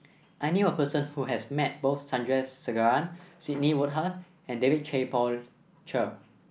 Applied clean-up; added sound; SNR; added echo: none; none; none; none.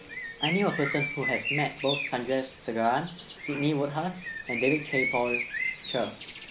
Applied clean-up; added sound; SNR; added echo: none; Bird; 4 dB; none.